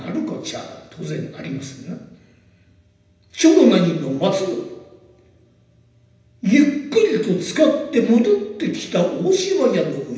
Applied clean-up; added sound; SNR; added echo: none; none; none; reverberation time 0.9 s.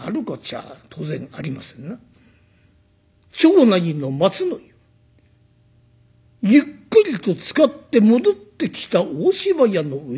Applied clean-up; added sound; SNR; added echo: none; none; none; none.